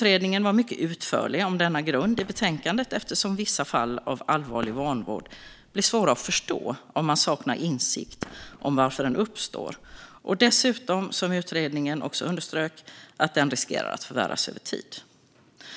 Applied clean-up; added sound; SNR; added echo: none; Fireworks; 18 dB; none.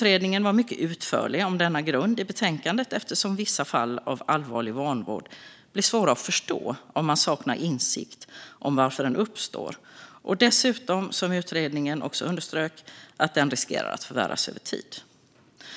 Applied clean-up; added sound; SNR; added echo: none; none; none; none.